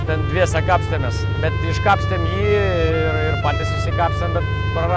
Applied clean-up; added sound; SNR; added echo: none; Trumpet; 11 dB; none.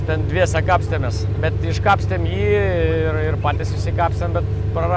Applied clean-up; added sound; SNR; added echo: none; none; none; none.